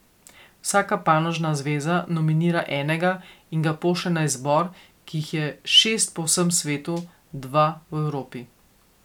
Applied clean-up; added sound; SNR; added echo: none; none; none; none.